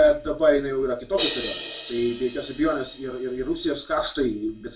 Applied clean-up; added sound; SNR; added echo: none; Crash cymbal; 13 dB; reverberation time 0.2 s.